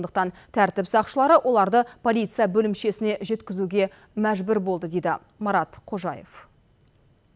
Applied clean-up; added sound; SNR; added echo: none; none; none; none.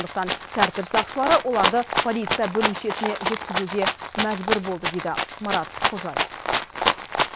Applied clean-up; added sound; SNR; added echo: none; Rattle (instrument); 0 dB; none.